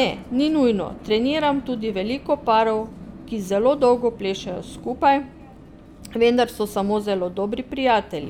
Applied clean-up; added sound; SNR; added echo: none; Vehicle; 18 dB; none.